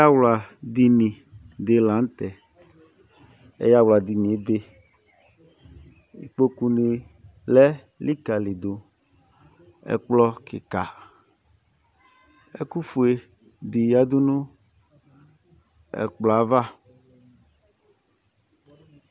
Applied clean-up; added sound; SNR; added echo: none; none; none; none.